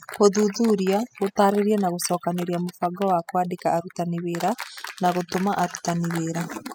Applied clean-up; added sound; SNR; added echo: classical method spectral subtraction.